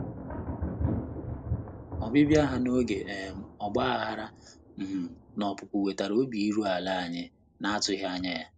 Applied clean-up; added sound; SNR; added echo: none; Thunder; 8 dB; none.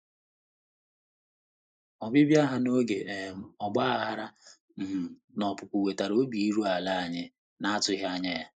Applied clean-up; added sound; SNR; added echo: neural mask model Resemble Enhance denoiser.